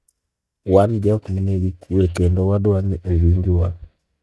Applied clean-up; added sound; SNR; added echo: neural mask model DeepFilterNet 3.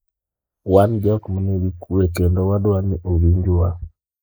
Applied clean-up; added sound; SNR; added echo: neural mask model Resemble Enhance denoiser.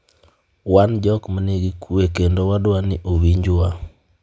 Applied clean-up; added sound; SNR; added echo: none; none; none; none.